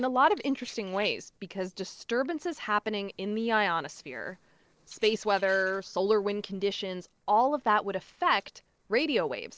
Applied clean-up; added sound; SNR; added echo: neural separator model SepFormer DNS4.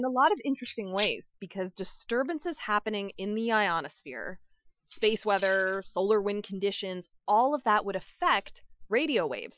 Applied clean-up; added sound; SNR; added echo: classical method Wiener filter.